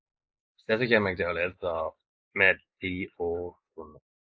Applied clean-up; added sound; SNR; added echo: neural mask model Resemble Enhance denoiser.